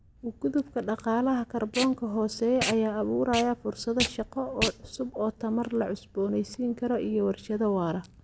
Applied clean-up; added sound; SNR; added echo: none; Packing tape, duct tape; 11 dB; none.